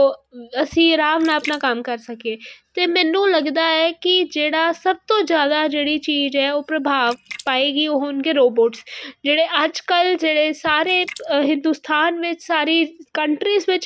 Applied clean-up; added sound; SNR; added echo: neural mask model RNNoise.